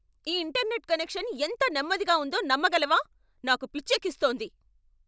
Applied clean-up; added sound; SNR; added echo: none; none; none; none.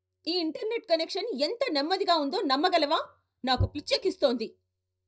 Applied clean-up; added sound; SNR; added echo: neural mask model DeepFilterNet 3.